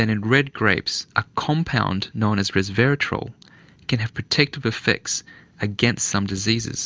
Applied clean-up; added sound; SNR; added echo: none; none; none; none.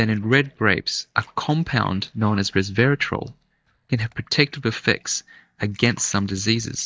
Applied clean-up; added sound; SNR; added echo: neural mask model DeepFilterNet 3.